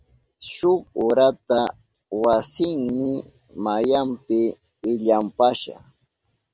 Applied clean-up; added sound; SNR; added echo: none; none; none; none.